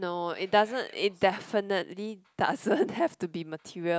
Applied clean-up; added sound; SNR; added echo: none; none; none; none.